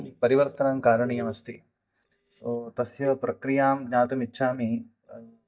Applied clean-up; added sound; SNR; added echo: neural mask model DeepFilterNet 3.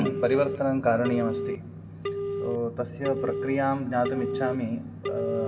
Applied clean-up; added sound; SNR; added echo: none; Telephone; 5 dB; reverberation time 1.6 s.